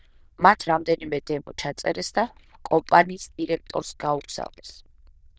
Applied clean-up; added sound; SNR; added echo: neural diffusion model UNIVERSE++.